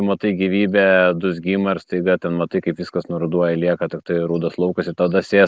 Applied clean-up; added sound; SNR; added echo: none; none; none; none.